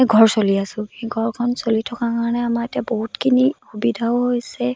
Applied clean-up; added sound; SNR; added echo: neural mask model Resemble Enhance denoiser.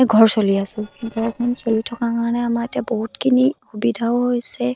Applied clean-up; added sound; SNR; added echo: neural separator model SepFormer DNS4.